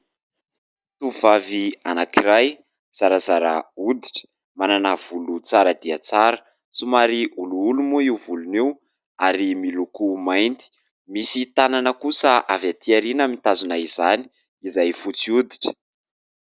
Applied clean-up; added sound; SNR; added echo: none; none; none; none.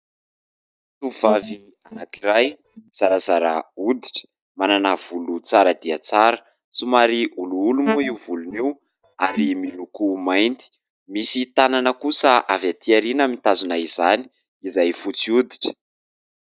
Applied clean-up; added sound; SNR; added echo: neural mask model DeepFilterNet 3.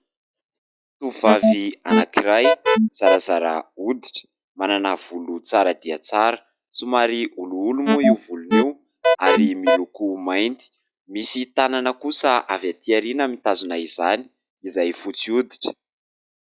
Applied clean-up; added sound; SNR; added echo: classical method log-MMSE.